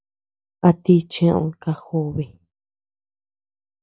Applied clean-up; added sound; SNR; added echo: none; none; none; none.